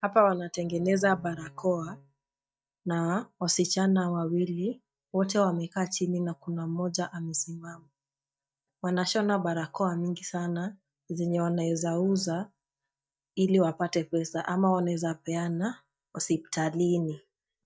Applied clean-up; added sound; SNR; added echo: neural mask model DeepFilterNet 3.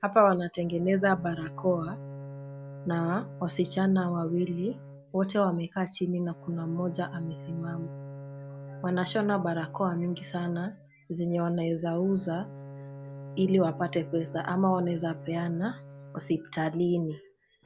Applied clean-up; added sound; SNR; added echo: none; Bowed string instrument; 14 dB; none.